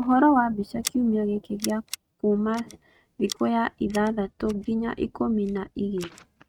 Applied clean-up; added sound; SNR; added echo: neural mask model RNNoise.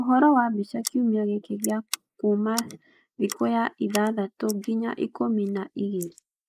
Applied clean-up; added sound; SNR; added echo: neural mask model Resemble Enhance denoiser.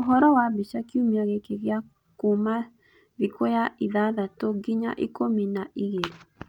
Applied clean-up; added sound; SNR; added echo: none; none; none; none.